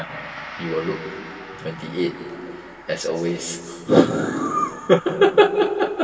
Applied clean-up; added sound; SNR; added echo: none; Gong; 19 dB; reverberation time 2.4 s.